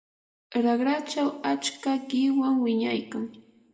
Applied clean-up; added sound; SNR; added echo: none; none; none; reverberation time 0.9 s.